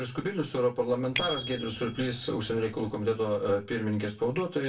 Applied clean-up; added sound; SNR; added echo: none; Bicycle bell; 10 dB; reverberation time 0.2 s.